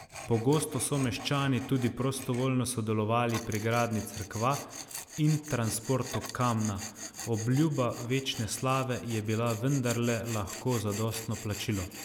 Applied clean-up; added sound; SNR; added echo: none; Tools; 14 dB; none.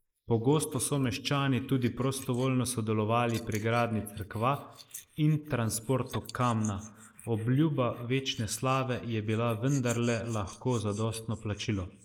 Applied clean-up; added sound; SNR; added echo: neural mask model Resemble Enhance denoiser.